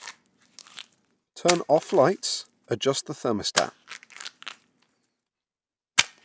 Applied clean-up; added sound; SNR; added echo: none; Splash, splatter; 6 dB; none.